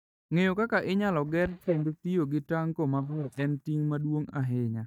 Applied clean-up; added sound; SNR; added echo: neural mask model DeepFilterNet 3.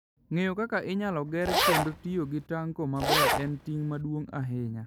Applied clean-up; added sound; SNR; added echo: none; Zipper (clothing); -2 dB; none.